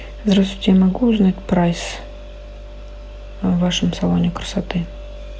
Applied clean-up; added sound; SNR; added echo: none; none; none; none.